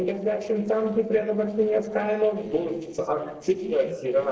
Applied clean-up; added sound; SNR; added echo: neural separator model SepFormer DNS4.